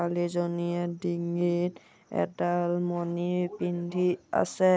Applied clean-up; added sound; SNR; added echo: none; none; none; none.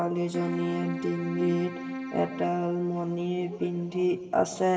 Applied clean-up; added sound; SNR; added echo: none; Keyboard (musical); 10 dB; reverberation time 2.3 s.